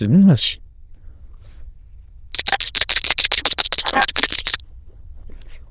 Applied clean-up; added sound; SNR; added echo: neural diffusion model UNIVERSE++.